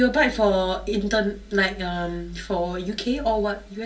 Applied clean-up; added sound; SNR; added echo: none; none; none; reverberation time 0.3 s.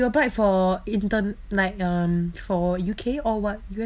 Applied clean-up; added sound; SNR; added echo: none; none; none; none.